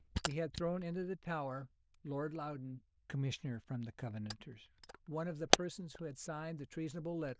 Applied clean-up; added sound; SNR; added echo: neural diffusion model UNIVERSE++.